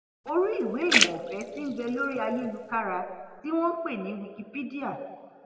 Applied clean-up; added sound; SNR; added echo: none; Splash, splatter; 1 dB; reverberation time 1.6 s.